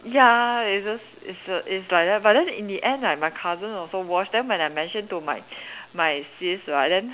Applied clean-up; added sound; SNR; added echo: none; none; none; none.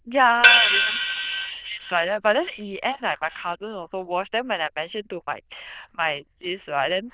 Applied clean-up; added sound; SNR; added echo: neural diffusion model UNIVERSE++.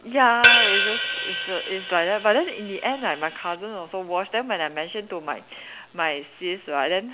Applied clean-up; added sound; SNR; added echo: none; Crash cymbal / Hi-hat; -2 dB; none.